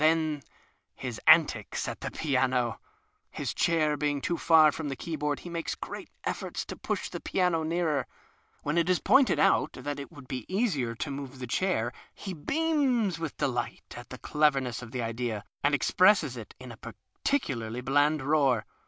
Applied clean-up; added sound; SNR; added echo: none; none; none; none.